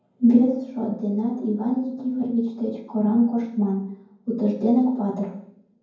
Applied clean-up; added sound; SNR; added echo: none; none; none; reverberation time 0.9 s.